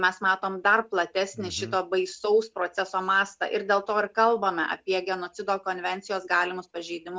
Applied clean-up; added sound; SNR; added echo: none; none; none; none.